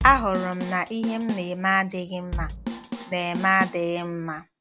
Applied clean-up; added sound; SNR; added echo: none; Drum kit; 8 dB; none.